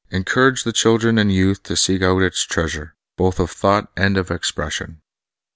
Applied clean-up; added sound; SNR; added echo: none; none; none; none.